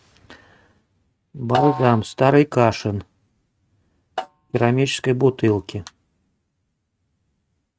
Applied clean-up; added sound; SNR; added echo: neural mask model RNNoise.